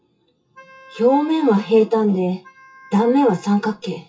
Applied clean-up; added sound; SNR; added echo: classical method WPE with log-MMSE.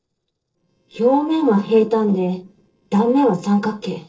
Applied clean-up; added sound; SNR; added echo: neural separator model SepFormer DNS4.